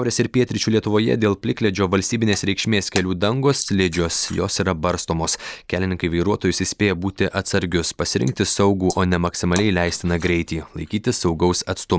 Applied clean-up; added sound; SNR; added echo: neural mask model Resemble Enhance denoiser.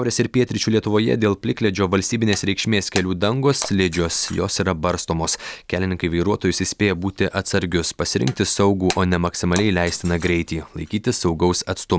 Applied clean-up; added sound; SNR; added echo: none; Shatter; 17 dB; none.